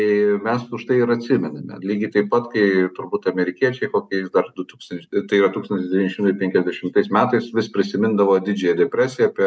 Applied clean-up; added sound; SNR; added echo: none; none; none; none.